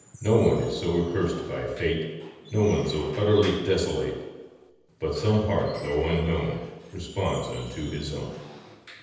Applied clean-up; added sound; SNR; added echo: none; Squeak / Wood; 20 dB; reverberation time 1.1 s.